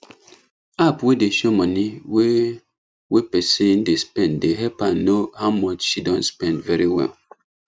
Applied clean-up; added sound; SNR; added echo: none; none; none; none.